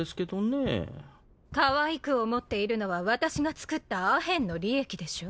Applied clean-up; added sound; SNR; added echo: none; none; none; none.